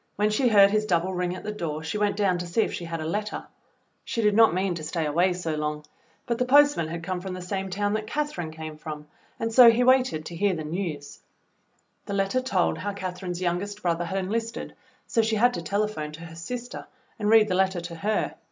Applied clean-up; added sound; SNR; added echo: none; none; none; none.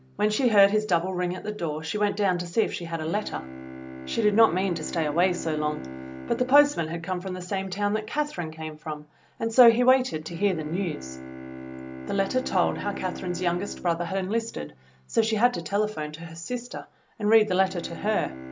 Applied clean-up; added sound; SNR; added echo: none; Bowed string instrument; 15 dB; none.